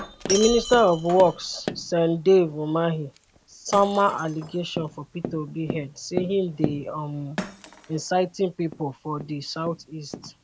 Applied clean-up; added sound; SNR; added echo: none; Tap + Shatter; 11 dB; none.